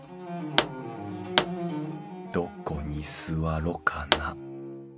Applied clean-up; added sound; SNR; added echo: none; Explosion; -2 dB; none.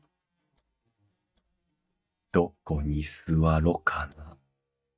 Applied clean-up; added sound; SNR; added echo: neural mask model DeepFilterNet 3.